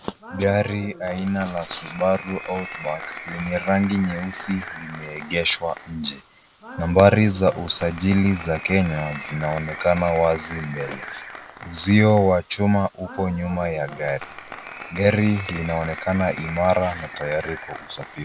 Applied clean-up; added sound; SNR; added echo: none; Applause; 14 dB; none.